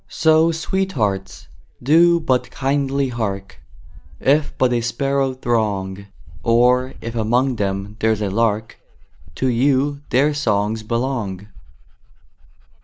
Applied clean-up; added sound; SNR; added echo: none; Dog; 15 dB; none.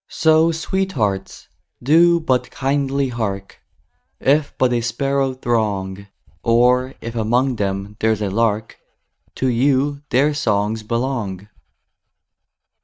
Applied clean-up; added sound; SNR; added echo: neural mask model RNNoise.